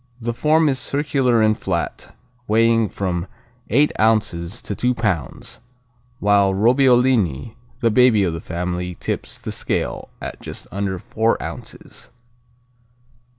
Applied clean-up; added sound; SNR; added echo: none; none; none; none.